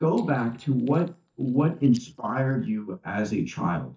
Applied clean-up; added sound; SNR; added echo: neural mask model DeepFilterNet 3.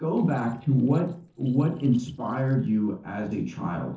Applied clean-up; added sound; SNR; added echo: neural separator model SepFormer DNS4.